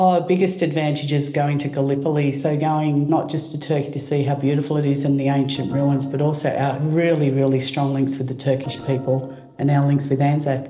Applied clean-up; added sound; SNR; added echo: neural separator model SepFormer DNS4.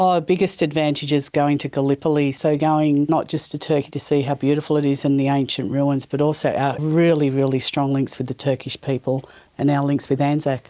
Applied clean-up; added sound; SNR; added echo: none; none; none; none.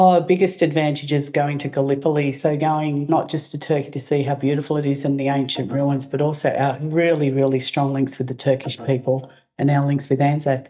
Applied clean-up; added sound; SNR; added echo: neural mask model DeepFilterNet 3.